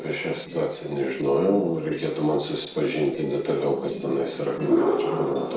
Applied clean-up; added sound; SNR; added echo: neural separator model SepFormer DNS4.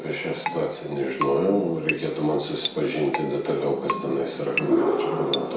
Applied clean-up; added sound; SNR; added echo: none; Keyboard (musical); 9 dB; reverberation time 0.6 s.